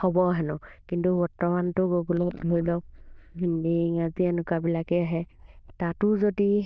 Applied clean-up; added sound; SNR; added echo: neural diffusion model UNIVERSE++.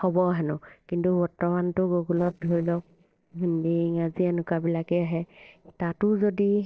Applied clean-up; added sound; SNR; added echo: neural separator model SepFormer DNS4.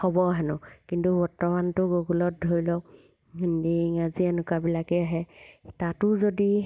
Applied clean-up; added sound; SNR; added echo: none; none; none; none.